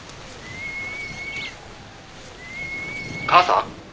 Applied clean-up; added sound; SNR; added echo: none; Bird; 9 dB; none.